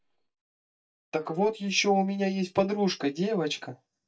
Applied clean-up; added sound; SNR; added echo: neural mask model DeepFilterNet 3.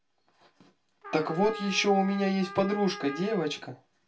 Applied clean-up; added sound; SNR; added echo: none; Trumpet; 14 dB; reverberation time 0.2 s.